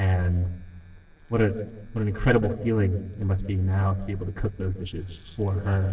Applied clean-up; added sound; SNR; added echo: neural separator model SepFormer DNS4.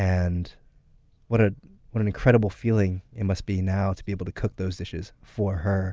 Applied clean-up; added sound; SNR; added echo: none; none; none; none.